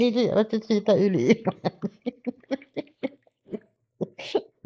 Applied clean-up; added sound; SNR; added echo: neural mask model Resemble Enhance denoiser.